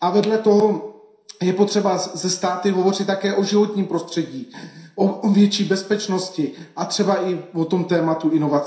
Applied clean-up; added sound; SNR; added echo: none; none; none; reverberation time 0.7 s.